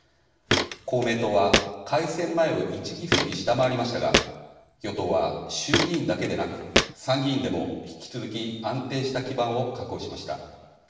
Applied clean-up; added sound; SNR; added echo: none; Walk, footsteps; 1 dB; reverberation time 1.1 s.